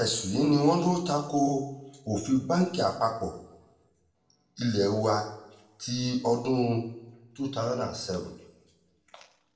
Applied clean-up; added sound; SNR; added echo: none; none; none; reverberation time 0.6 s.